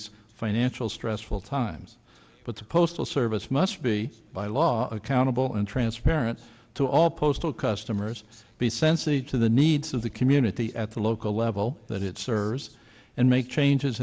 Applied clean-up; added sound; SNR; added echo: none; none; none; none.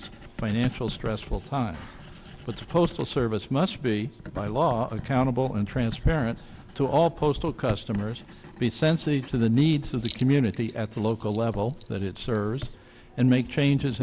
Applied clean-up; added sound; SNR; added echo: none; Writing; 14 dB; none.